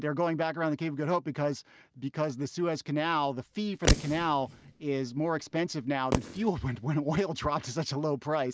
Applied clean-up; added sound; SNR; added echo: none; Fireworks; 4 dB; none.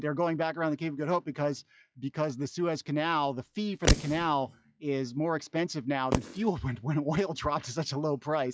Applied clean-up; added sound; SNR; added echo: classical method log-MMSE.